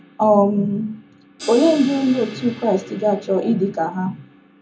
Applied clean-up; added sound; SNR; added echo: none; Crash cymbal; 19 dB; reverberation time 0.4 s.